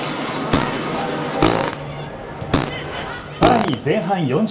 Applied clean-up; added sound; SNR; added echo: none; Fart; 1 dB; reverberation time 0.5 s.